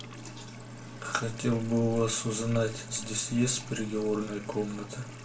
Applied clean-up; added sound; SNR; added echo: none; Sink (filling or washing) / Water tap, faucet; 18 dB; reverberation time 0.2 s.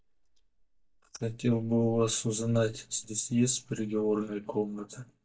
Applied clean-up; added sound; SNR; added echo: neural mask model DeepFilterNet 3.